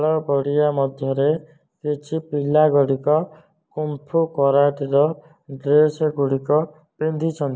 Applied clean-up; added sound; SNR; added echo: none; none; none; none.